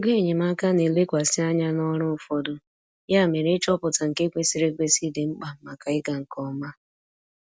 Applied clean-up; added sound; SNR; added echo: none; none; none; none.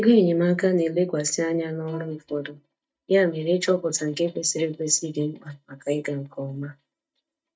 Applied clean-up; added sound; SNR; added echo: neural mask model DeepFilterNet 3.